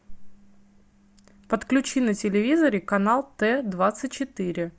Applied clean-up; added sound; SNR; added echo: none; none; none; none.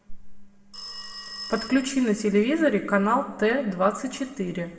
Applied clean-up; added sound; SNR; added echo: none; Telephone; 18 dB; reverberation time 1.2 s.